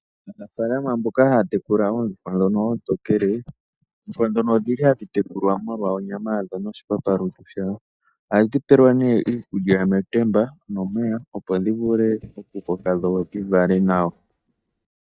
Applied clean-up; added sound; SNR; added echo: neural mask model DeepFilterNet 3.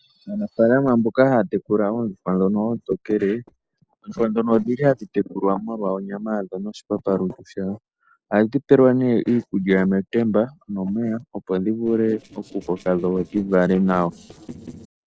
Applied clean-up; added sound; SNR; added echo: neural separator model SepFormer DNS4.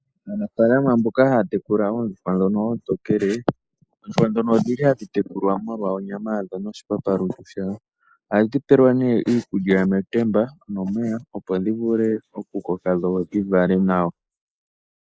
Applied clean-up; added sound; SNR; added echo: neural mask model Resemble Enhance denoiser.